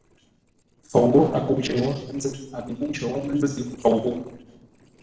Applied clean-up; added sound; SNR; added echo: neural separator model SepFormer DNS4.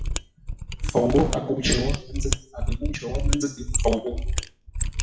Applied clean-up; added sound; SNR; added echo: classical method WPE with log-MMSE.